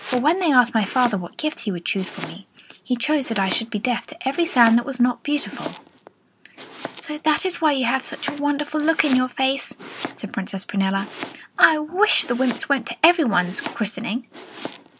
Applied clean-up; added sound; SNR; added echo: none; Domestic sounds, home sounds; 15 dB; none.